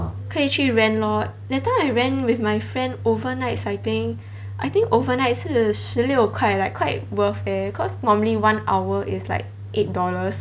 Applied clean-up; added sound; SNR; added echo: none; none; none; none.